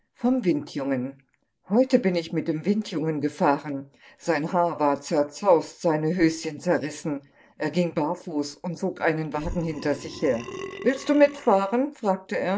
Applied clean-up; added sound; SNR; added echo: none; Burping, eructation; 13 dB; none.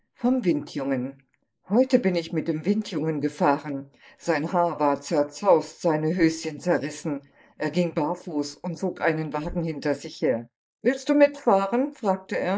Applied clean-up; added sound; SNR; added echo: neural mask model Resemble Enhance denoiser.